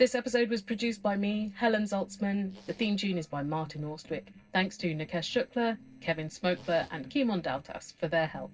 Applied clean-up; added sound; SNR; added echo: neural separator model SepFormer DNS4.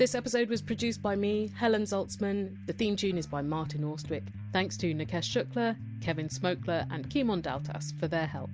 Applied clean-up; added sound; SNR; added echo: none; none; none; none.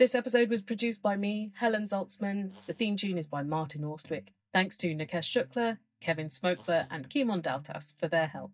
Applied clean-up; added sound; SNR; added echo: neural mask model DeepFilterNet 3.